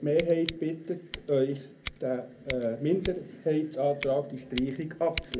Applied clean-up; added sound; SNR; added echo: none; Scissors; 5 dB; reverberation time 0.3 s.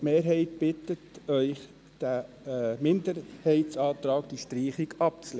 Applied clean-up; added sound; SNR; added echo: none; none; none; none.